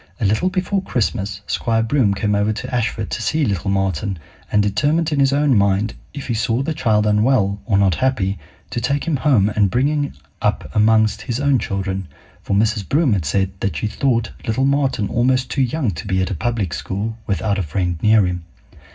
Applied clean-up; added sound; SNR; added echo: none; none; none; reverberation time 0.4 s.